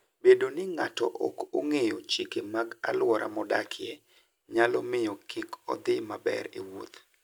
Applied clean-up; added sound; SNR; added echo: none; none; none; none.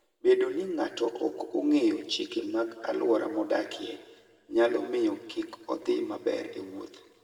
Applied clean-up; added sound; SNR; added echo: none; none; none; reverberation time 1.3 s.